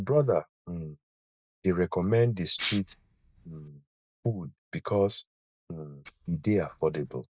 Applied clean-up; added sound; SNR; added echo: neural mask model DeepFilterNet 3.